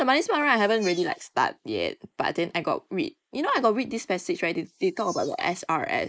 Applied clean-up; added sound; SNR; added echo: neural mask model Resemble Enhance denoiser.